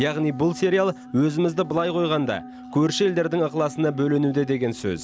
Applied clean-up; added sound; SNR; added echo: none; Wind instrument, woodwind instrument; 17 dB; none.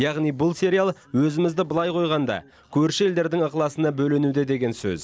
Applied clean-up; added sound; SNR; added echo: none; none; none; none.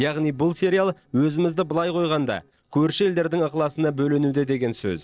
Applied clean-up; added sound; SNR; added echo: neural separator model SepFormer DNS4.